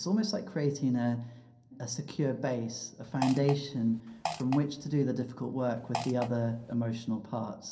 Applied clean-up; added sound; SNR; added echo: none; Fart; 9 dB; reverberation time 0.3 s.